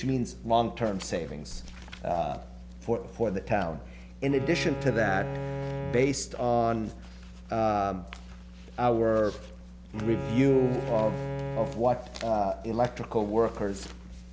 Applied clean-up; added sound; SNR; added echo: none; Bowed string instrument; 7 dB; none.